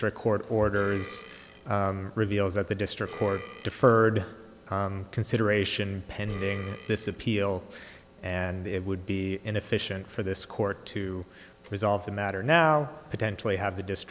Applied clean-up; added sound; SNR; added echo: none; Burping, eructation; 17 dB; none.